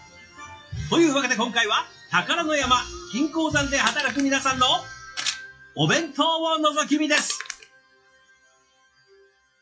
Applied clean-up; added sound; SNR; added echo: classical method WPE with log-MMSE.